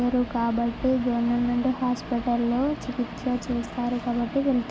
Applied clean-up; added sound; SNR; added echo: none; none; none; none.